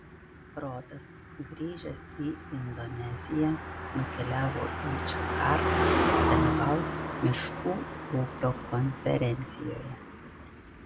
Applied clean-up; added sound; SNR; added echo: none; Car passing by; -1 dB; none.